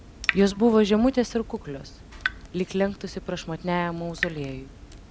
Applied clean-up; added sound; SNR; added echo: none; Drip / Water tap, faucet; 10 dB; none.